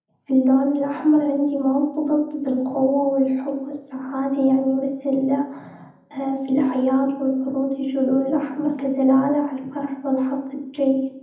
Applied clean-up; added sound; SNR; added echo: none; none; none; reverberation time 0.8 s.